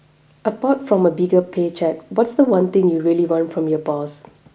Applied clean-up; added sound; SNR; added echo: none; none; none; none.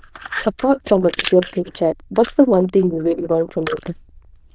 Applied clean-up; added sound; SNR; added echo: neural diffusion model UNIVERSE++.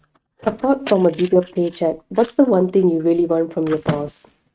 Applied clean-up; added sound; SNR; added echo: neural mask model RNNoise.